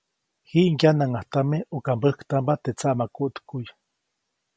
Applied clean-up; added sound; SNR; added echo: none; none; none; none.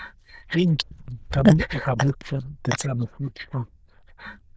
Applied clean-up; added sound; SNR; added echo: neural diffusion model UNIVERSE++.